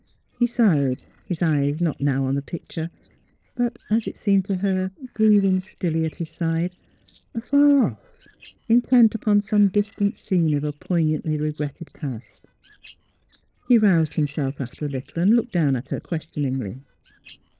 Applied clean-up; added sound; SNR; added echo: neural separator model SepFormer DNS4.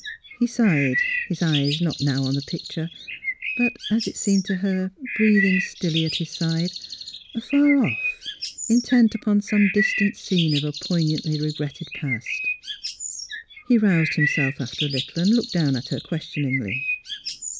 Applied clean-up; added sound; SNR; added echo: none; Bird; 7 dB; none.